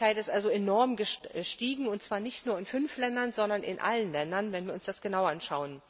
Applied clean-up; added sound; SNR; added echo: none; none; none; none.